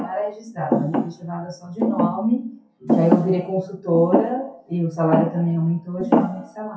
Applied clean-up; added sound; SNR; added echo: classical method WPE with log-MMSE.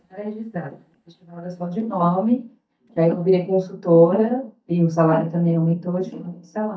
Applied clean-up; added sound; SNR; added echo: neural mask model DeepFilterNet 3.